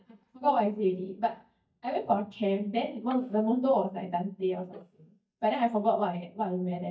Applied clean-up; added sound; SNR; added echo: neural mask model DeepFilterNet 3.